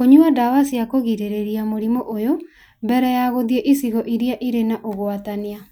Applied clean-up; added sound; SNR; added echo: none; none; none; none.